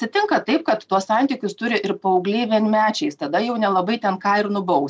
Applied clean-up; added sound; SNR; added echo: none; none; none; none.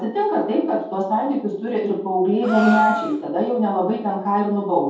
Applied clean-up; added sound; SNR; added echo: none; Gasp; 9 dB; reverberation time 0.7 s.